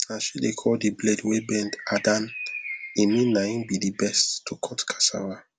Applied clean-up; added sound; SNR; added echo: none; Bird; 15 dB; none.